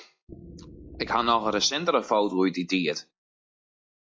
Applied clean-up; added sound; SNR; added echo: classical method log-MMSE.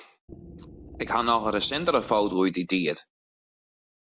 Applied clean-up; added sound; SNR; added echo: none; Wind instrument, woodwind instrument; 17 dB; none.